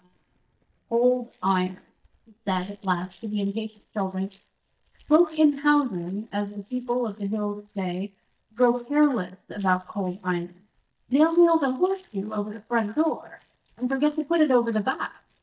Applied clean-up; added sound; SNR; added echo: neural mask model DeepFilterNet 3.